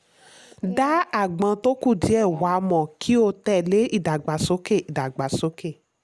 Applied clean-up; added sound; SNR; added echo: none; none; none; none.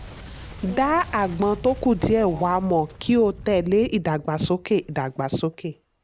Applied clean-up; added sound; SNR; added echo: none; Boom; 18 dB; none.